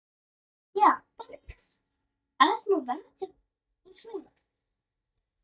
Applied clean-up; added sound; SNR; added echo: neural mask model DeepFilterNet 3.